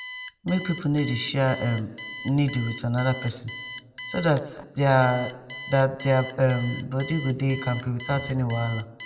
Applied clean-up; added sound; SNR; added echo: none; Alarm; 14 dB; reverberation time 0.9 s.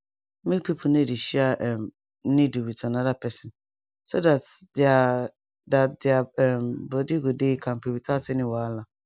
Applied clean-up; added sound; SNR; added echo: none; none; none; none.